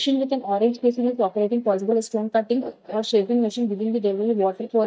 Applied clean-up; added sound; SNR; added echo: neural mask model DeepFilterNet 3.